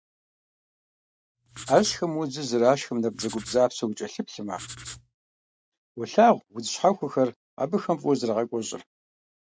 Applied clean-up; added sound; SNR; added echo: none; Writing; 15 dB; none.